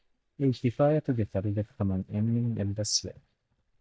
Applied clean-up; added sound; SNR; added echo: neural mask model DeepFilterNet 3.